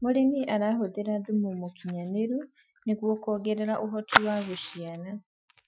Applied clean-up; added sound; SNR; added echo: classical method Wiener filter.